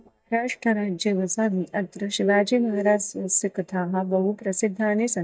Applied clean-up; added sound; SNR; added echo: neural mask model DeepFilterNet 3.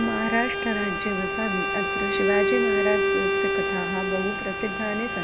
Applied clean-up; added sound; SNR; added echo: none; Bowed string instrument; -3 dB; none.